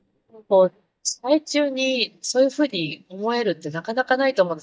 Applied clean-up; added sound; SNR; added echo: neural mask model DeepFilterNet 3.